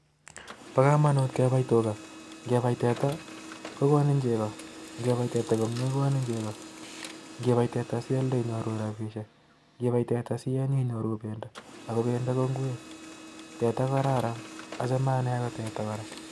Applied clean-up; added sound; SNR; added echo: none; Printer; 16 dB; none.